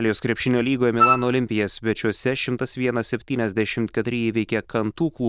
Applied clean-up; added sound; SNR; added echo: neural diffusion model UNIVERSE++.